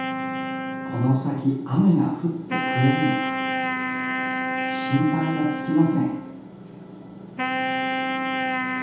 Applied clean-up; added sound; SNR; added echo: none; Wind instrument, woodwind instrument; 3 dB; reverberation time 0.8 s.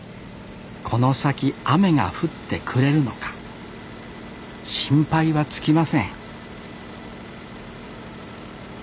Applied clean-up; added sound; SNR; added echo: none; none; none; none.